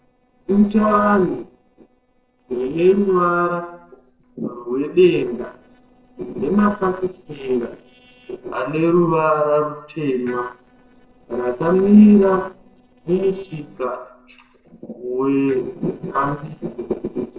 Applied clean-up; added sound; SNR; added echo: neural separator model SepFormer DNS4.